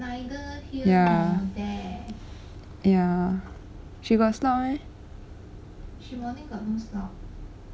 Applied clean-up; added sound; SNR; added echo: none; Bowed string instrument; 15 dB; none.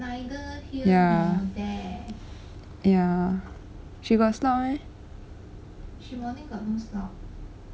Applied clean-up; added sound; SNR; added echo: none; none; none; none.